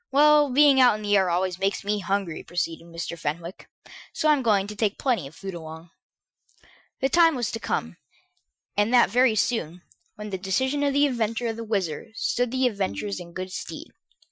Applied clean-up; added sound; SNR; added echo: classical method Wiener filter.